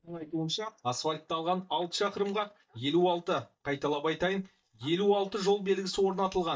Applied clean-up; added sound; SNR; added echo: neural mask model DeepFilterNet 3.